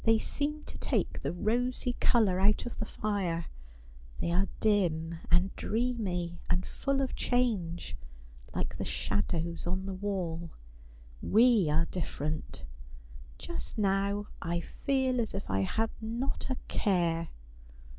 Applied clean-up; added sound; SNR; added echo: none; none; none; none.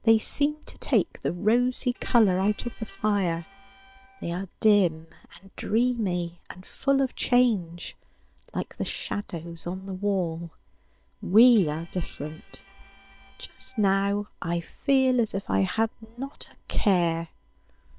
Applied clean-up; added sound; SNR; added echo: neural separator model SepFormer WHAM!.